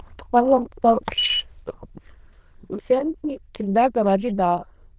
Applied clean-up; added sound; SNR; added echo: neural diffusion model UNIVERSE++.